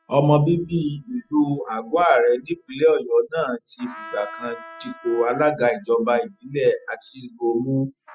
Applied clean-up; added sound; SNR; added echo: classical method spectral subtraction.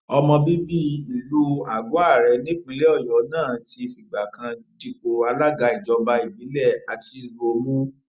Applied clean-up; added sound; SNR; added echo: none; none; none; none.